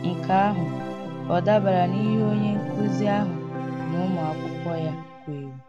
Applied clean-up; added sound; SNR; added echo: none; Organ; 4 dB; none.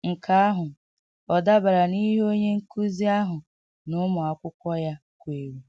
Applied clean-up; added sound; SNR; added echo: none; none; none; none.